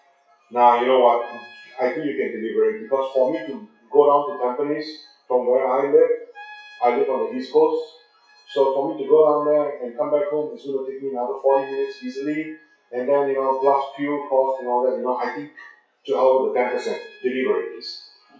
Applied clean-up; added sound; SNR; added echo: classical method WPE with log-MMSE.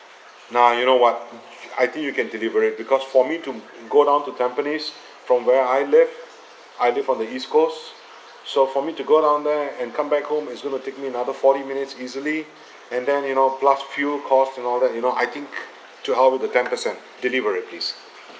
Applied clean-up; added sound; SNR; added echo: none; none; none; none.